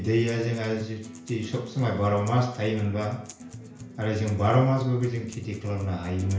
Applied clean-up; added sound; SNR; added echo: none; Acoustic guitar; 18 dB; reverberation time 0.5 s.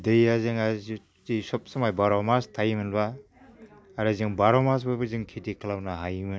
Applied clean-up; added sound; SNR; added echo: none; none; none; none.